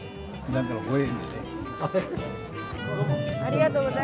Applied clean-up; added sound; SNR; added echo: none; none; none; none.